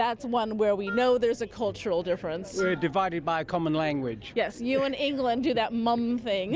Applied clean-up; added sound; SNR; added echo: none; Wind instrument, woodwind instrument; 15 dB; none.